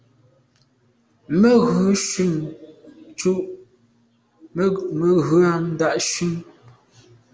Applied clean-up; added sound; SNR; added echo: none; none; none; none.